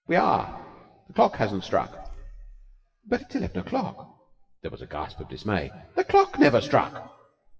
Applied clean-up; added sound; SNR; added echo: classical method WPE with log-MMSE.